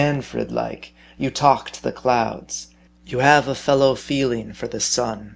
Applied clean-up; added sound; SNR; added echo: none; none; none; none.